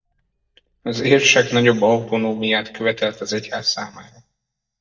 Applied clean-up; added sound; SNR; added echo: neural mask model DeepFilterNet 3.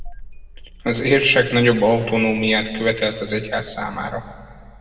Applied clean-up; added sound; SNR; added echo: none; Engine starting; 18 dB; reverberation time 2.0 s.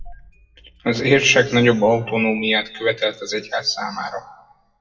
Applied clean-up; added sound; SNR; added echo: classical method WPE with log-MMSE.